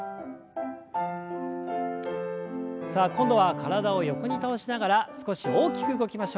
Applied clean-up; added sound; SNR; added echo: none; none; none; none.